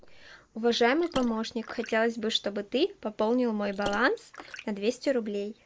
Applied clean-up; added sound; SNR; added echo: neural mask model Resemble Enhance denoiser.